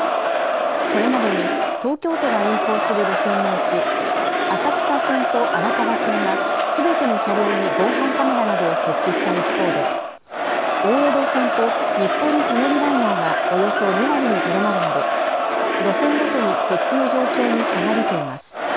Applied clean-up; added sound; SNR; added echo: none; Crowd; -4 dB; none.